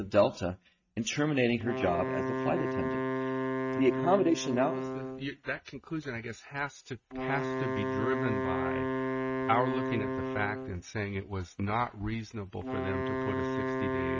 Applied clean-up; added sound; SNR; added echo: neural mask model RNNoise.